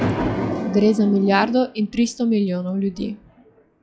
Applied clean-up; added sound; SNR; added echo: classical method log-MMSE.